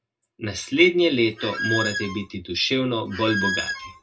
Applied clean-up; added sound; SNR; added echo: none; Squeak; 5 dB; reverberation time 0.2 s.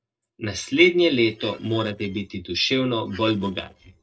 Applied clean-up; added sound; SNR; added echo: neural separator model SepFormer DNS4.